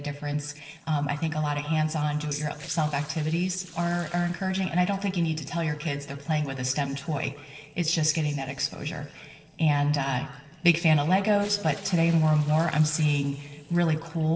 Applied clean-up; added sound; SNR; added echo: neural separator model SepFormer DNS4.